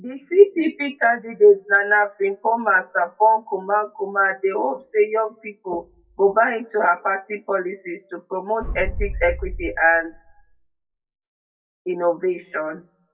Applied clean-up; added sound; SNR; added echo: classical method WPE with log-MMSE.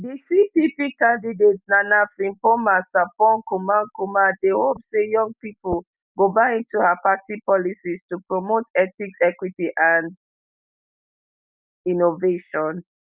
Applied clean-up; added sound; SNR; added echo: none; none; none; none.